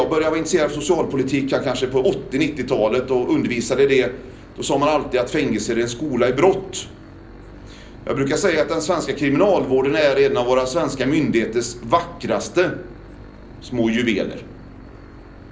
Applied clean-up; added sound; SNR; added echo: none; Engine / Boat, Water vehicle; 19 dB; reverberation time 0.5 s.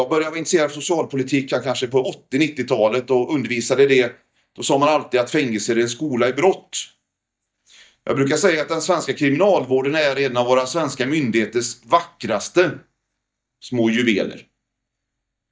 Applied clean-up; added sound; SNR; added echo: neural mask model DeepFilterNet 3.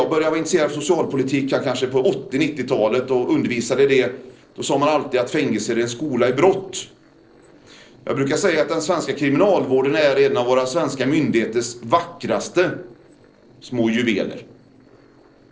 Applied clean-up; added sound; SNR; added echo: neural separator model SepFormer DNS4.